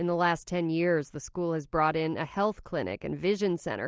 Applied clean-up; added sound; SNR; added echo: none; none; none; none.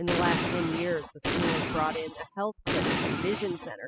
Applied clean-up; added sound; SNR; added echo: classical method spectral subtraction.